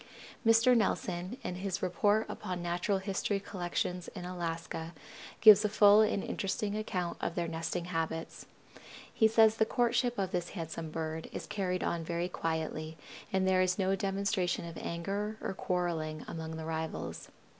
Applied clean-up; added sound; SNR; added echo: none; none; none; none.